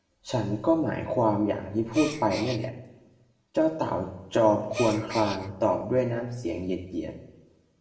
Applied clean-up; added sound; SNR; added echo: none; Gasp; 10 dB; reverberation time 1.0 s.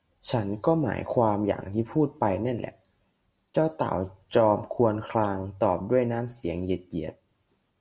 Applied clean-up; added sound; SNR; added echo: none; none; none; none.